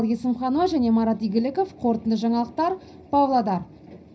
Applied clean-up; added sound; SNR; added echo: none; none; none; reverberation time 0.4 s.